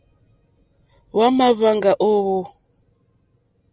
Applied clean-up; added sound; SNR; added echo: none; none; none; none.